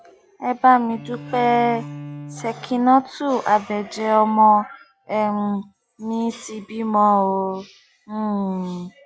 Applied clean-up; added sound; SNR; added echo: none; Bowed string instrument; 17 dB; none.